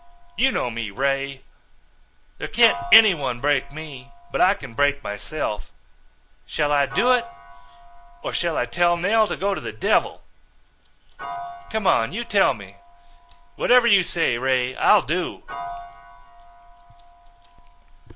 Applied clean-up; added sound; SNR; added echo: none; Piano; 16 dB; none.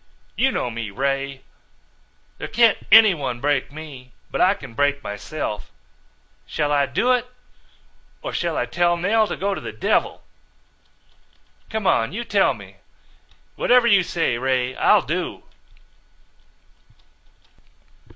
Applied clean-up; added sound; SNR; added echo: none; none; none; none.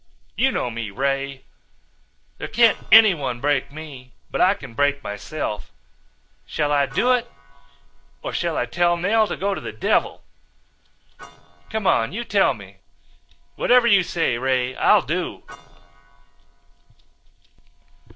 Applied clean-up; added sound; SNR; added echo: neural separator model SepFormer DNS4.